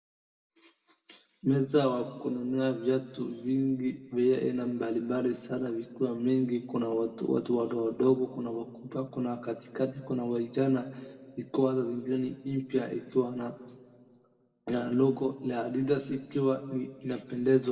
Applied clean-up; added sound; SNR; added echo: none; none; none; reverberation time 1.5 s.